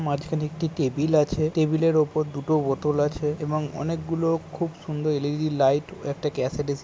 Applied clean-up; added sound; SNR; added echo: none; none; none; none.